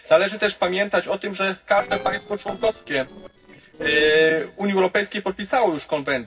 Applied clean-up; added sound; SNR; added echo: neural separator model SepFormer DNS4.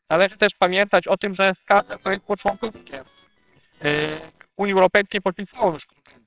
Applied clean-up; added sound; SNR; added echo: neural separator model SepFormer WHAMR!.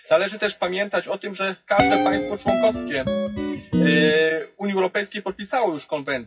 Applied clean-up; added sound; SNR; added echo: classical method WPE with log-MMSE.